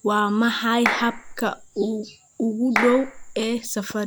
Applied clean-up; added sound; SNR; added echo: none; Clapping; 6 dB; none.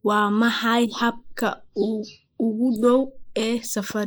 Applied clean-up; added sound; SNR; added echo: neural mask model Resemble Enhance denoiser.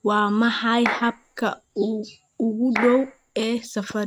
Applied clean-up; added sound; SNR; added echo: neural mask model RNNoise.